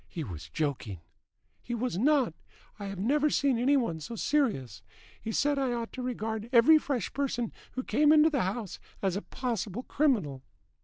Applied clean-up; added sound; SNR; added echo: none; none; none; none.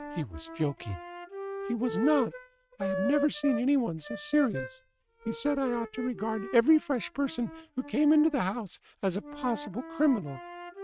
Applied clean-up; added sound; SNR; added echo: neural mask model RNNoise.